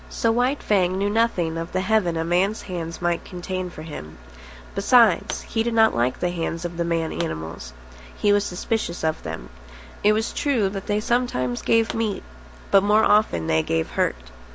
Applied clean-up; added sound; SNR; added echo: none; Explosion; 17 dB; none.